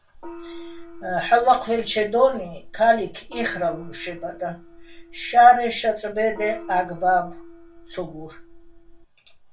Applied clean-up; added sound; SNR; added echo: none; Gong; 18 dB; reverberation time 0.2 s.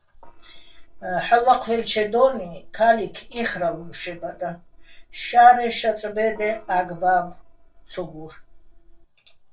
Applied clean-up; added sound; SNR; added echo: neural separator model SepFormer DNS4.